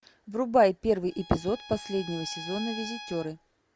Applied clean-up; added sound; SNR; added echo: none; Bowed string instrument; 13 dB; none.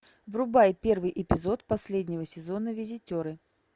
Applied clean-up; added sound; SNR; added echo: none; none; none; none.